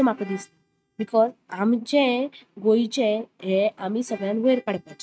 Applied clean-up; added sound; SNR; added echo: neural mask model RNNoise.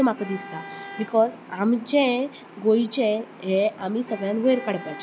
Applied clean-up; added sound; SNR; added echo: none; Traffic noise, roadway noise / Vehicle horn, car horn, honking; 19 dB; none.